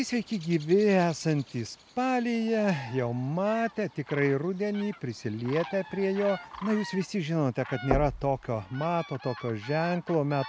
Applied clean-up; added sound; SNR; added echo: none; Knock; 9 dB; none.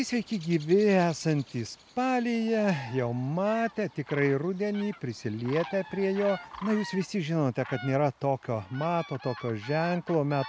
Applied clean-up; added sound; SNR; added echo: none; none; none; none.